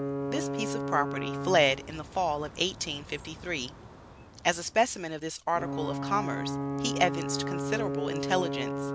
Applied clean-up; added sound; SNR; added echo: none; Alarm / Ocean / Boat, Water vehicle; 4 dB; none.